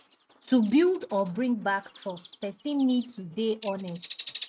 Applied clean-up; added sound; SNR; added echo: neural mask model RNNoise.